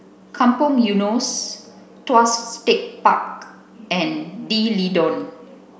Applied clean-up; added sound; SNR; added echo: none; none; none; none.